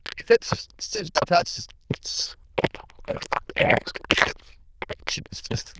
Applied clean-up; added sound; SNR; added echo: neural diffusion model UNIVERSE++.